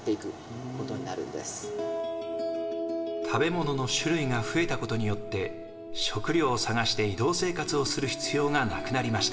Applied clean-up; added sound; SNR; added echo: none; none; none; reverberation time 1.3 s.